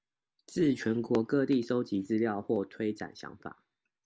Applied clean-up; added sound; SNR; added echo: none; none; none; none.